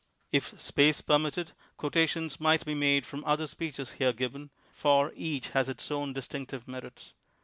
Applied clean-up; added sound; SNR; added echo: none; none; none; none.